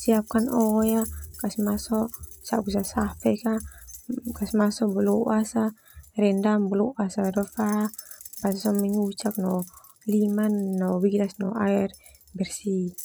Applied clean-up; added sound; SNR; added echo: none; Keys jangling; 19 dB; none.